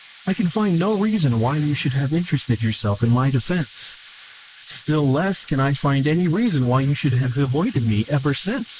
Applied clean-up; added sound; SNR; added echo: neural mask model Resemble Enhance denoiser.